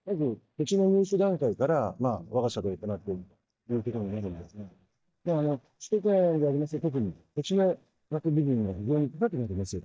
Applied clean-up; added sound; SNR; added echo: neural mask model DeepFilterNet 3.